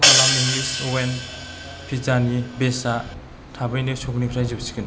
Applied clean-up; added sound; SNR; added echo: none; Hi-hat; -2 dB; none.